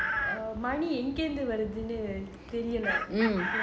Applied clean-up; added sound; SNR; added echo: none; Chicken, rooster; 4 dB; none.